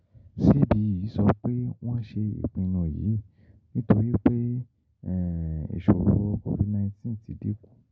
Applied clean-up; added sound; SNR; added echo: none; none; none; none.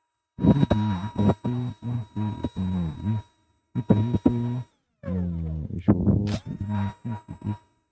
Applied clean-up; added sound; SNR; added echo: neural mask model RNNoise.